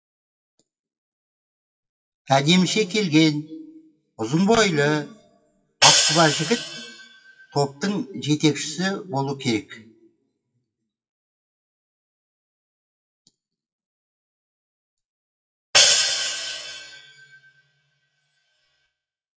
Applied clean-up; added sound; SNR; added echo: classical method WPE with log-MMSE.